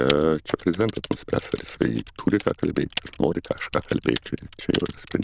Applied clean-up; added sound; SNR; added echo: neural diffusion model UNIVERSE++.